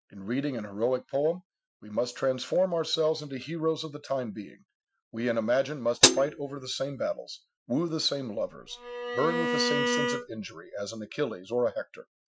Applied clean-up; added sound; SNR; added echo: classical method Wiener filter.